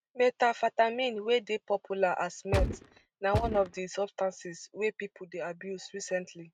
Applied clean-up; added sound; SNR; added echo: neural mask model RNNoise.